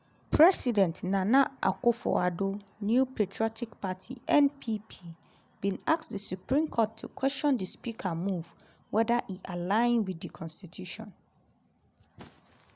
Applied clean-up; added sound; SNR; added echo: none; none; none; none.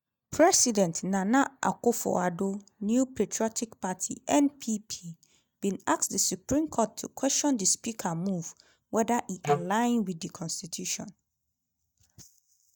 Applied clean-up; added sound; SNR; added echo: neural mask model DeepFilterNet 3.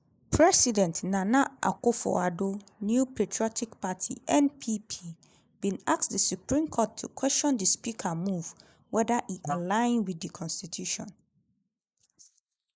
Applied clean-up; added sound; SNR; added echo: neural mask model Resemble Enhance denoiser.